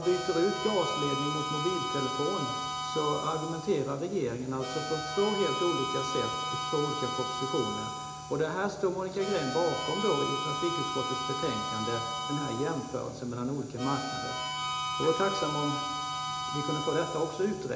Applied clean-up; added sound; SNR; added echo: none; Harmonica; 3 dB; reverberation time 0.8 s.